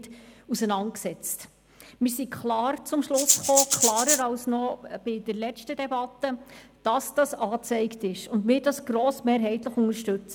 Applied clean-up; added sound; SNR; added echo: none; Rattle (instrument); -3 dB; none.